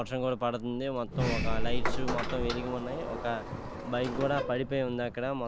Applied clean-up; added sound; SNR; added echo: none; Sliding door; 0 dB; none.